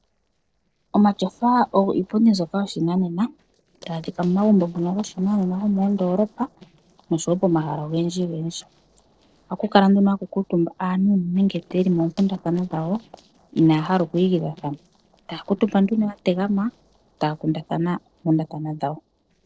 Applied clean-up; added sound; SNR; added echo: neural separator model SepFormer DNS4.